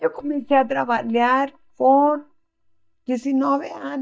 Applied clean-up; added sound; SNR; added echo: neural mask model DeepFilterNet 3.